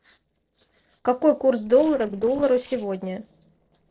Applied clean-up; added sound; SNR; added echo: neural separator model SepFormer DNS4.